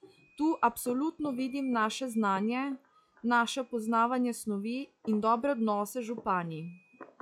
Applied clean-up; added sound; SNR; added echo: classical method log-MMSE.